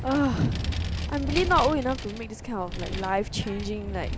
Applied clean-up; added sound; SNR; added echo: none; Vehicle; 4 dB; none.